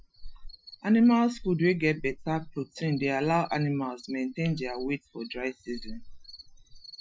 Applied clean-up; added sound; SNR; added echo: classical method Wiener filter.